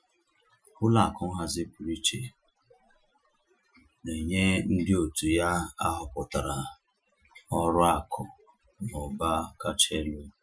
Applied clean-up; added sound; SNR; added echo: classical method Wiener filter.